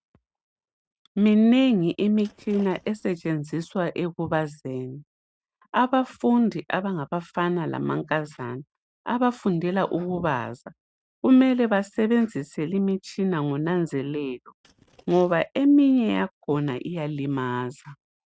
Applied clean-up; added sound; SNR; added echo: neural mask model RNNoise.